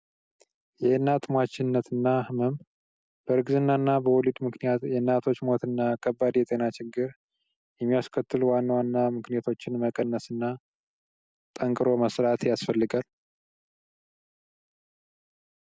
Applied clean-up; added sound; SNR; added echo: none; none; none; none.